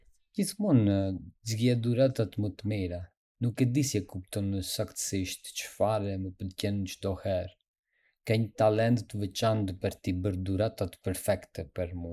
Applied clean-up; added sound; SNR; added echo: neural mask model Resemble Enhance denoiser.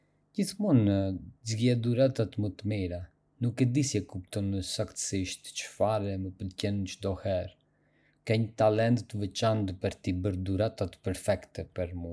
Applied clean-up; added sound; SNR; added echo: none; none; none; none.